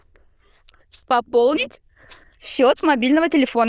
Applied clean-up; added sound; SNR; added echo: neural diffusion model UNIVERSE++.